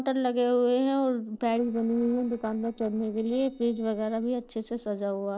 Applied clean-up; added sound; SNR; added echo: neural separator model SepFormer DNS4.